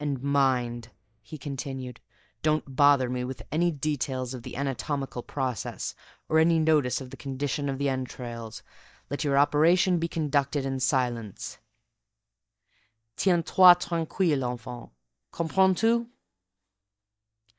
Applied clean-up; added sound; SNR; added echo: neural mask model DeepFilterNet 3.